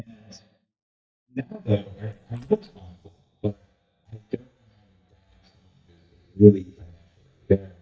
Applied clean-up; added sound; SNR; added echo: neural mask model DeepFilterNet 3.